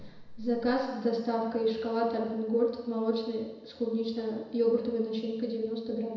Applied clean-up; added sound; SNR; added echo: none; none; none; reverberation time 1.0 s.